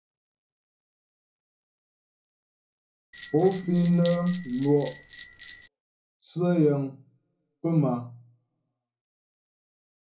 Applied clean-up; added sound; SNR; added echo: none; Bell; 9 dB; reverberation time 0.4 s.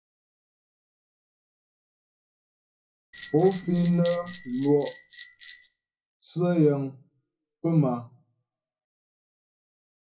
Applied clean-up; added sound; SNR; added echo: classical method WPE with log-MMSE.